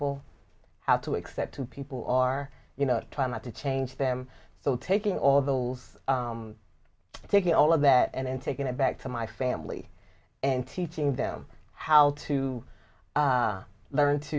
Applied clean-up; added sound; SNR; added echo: none; none; none; none.